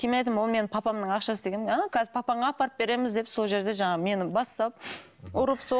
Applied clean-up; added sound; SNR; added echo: none; none; none; none.